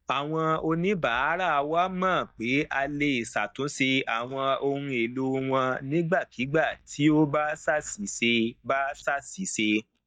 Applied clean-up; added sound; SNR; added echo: neural mask model DeepFilterNet 3.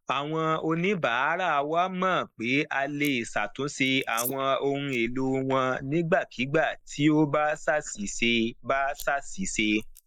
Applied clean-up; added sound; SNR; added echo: neural mask model Resemble Enhance denoiser.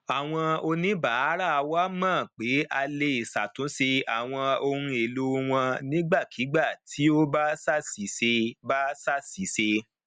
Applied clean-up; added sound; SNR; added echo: none; none; none; none.